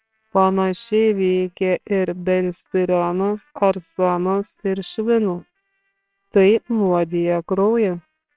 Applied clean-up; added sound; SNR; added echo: neural separator model SepFormer WHAMR!.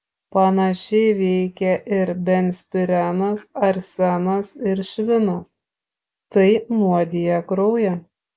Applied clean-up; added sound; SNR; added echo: none; none; none; none.